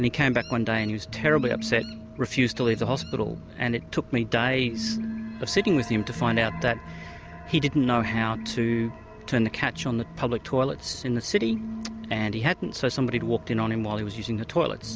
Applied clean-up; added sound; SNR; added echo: none; none; none; none.